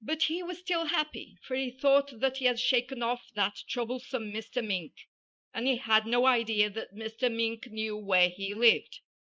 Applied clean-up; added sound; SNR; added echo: neural mask model Resemble Enhance denoiser.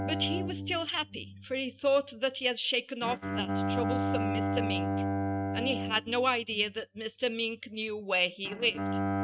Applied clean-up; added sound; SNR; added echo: neural mask model RNNoise.